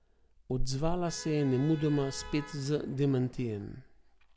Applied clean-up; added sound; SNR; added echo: none; Motor vehicle (road); 19 dB; none.